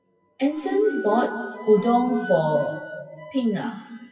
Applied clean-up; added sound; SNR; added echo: classical method WPE with log-MMSE.